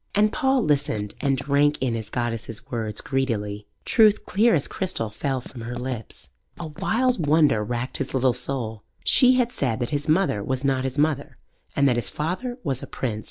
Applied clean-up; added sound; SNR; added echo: none; Writing; 17 dB; none.